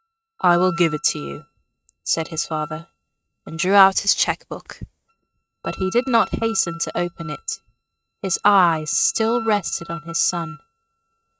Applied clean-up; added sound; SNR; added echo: neural mask model RNNoise.